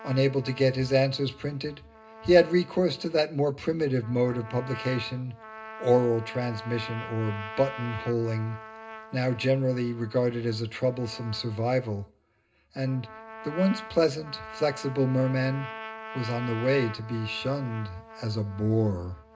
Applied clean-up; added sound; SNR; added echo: none; Trumpet; 15 dB; reverberation time 0.2 s.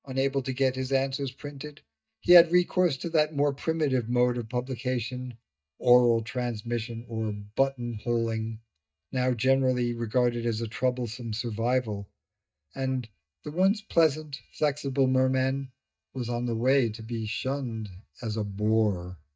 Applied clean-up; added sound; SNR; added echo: neural mask model DeepFilterNet 3.